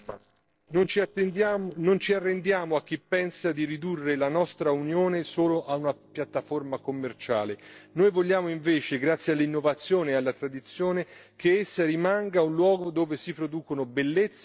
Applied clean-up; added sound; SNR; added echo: neural separator model SepFormer DNS4.